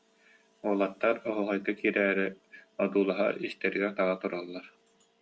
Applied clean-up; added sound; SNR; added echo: none; none; none; none.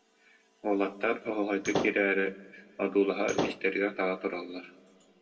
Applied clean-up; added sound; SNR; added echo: none; Slam / Wood; 2 dB; reverberation time 1.4 s.